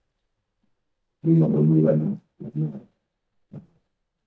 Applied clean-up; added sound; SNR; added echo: neural mask model DeepFilterNet 3.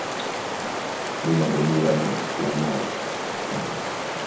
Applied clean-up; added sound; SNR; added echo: none; Stream; 1 dB; reverberation time 0.6 s.